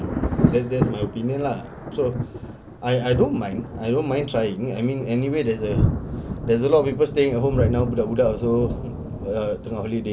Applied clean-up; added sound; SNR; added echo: none; Thunder; 4 dB; none.